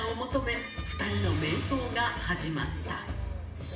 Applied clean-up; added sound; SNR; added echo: none; none; none; reverberation time 0.8 s.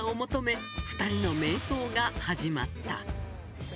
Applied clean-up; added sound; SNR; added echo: none; none; none; none.